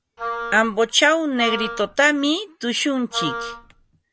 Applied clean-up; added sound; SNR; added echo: none; Wind instrument, woodwind instrument; 9 dB; none.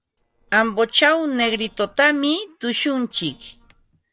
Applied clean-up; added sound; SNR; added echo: neural separator model SepFormer DNS4.